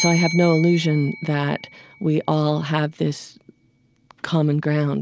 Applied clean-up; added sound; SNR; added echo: none; Bell; 13 dB; none.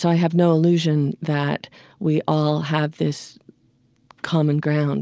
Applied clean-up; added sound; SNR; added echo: none; none; none; none.